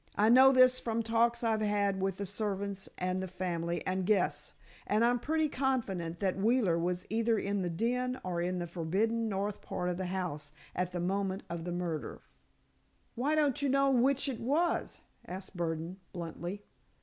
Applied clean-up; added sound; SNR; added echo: none; none; none; none.